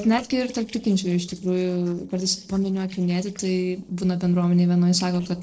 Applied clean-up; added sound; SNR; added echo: neural separator model SepFormer DNS4.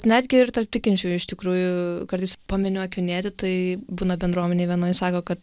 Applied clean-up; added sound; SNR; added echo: none; none; none; none.